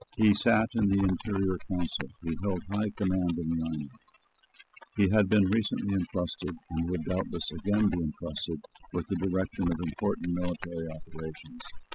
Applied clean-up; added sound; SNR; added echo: classical method spectral subtraction.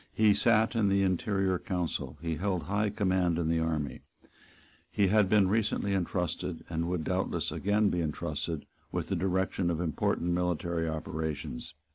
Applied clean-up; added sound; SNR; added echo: none; none; none; none.